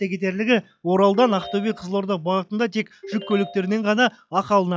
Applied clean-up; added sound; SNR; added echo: classical method log-MMSE.